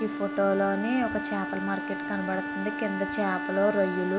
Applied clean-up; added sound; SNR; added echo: none; Wind instrument, woodwind instrument; 5 dB; none.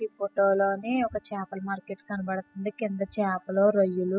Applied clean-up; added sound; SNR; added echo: classical method spectral subtraction.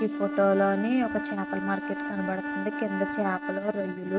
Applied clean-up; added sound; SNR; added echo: neural mask model RNNoise.